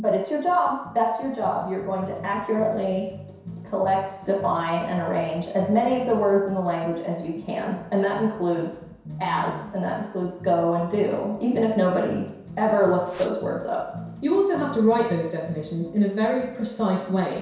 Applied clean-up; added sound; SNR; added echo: none; Whoosh, swoosh, swish; 20 dB; reverberation time 0.7 s.